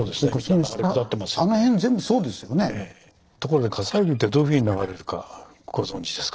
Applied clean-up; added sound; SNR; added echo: neural separator model SepFormer DNS4.